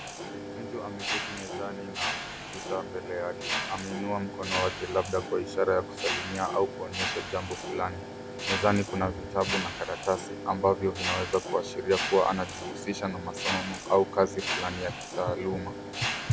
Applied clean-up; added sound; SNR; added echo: none; Mechanisms; 5 dB; none.